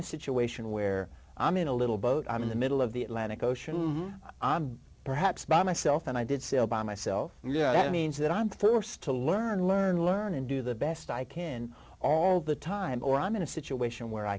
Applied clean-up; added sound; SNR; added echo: none; none; none; none.